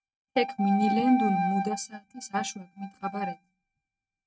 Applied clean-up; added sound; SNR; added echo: neural mask model RNNoise.